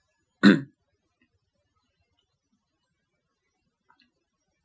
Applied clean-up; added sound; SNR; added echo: classical method Wiener filter.